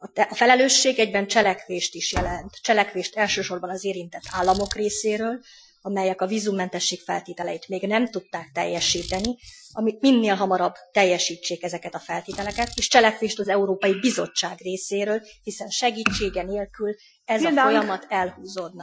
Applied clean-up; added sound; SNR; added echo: classical method Wiener filter.